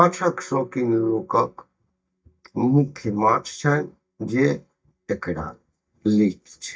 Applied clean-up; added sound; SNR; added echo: neural mask model DeepFilterNet 3.